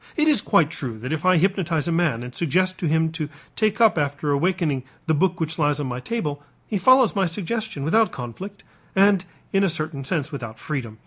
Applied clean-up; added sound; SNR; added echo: none; none; none; none.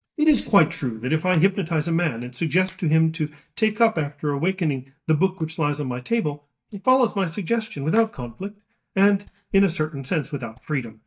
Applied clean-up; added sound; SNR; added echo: neural mask model DeepFilterNet 3.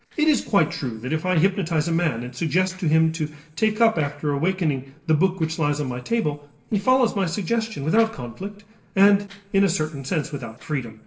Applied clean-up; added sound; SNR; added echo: neural separator model SepFormer DNS4.